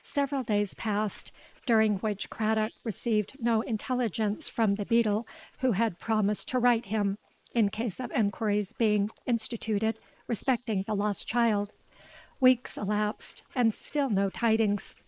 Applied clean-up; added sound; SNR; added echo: neural mask model Resemble Enhance denoiser.